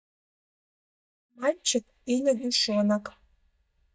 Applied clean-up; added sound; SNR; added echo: neural mask model DeepFilterNet 3.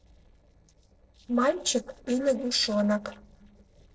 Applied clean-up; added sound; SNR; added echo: neural separator model SepFormer DNS4.